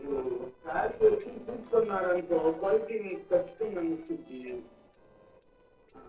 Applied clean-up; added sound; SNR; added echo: neural separator model SepFormer DNS4.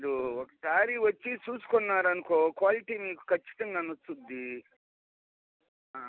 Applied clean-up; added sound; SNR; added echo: none; none; none; none.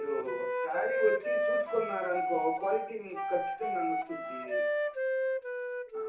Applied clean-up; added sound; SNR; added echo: none; Wind instrument, woodwind instrument; -3 dB; reverberation time 0.7 s.